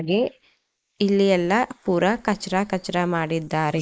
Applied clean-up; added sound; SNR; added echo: neural mask model Resemble Enhance denoiser.